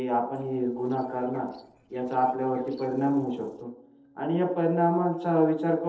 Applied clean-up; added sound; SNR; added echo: neural separator model SepFormer DNS4.